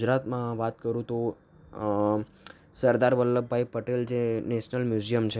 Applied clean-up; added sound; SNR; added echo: none; none; none; none.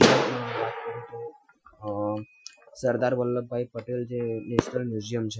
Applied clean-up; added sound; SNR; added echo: classical method Wiener filter.